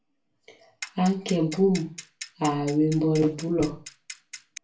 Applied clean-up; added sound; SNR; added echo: none; Clock; 16 dB; reverberation time 0.3 s.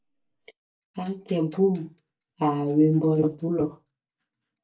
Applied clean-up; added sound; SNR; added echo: neural mask model DeepFilterNet 3.